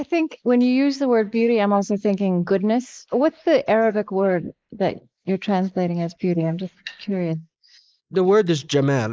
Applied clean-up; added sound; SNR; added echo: neural mask model Resemble Enhance denoiser.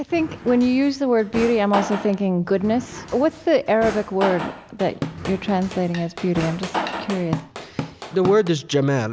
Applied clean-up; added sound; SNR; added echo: none; Drum / Drum kit + Drawer open or close; 10 dB; none.